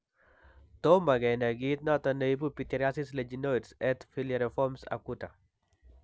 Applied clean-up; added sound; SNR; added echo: none; none; none; none.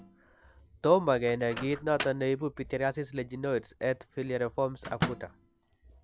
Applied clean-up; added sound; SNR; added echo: none; Microwave oven; 11 dB; none.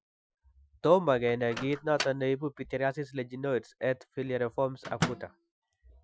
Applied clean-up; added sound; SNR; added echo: classical method Wiener filter.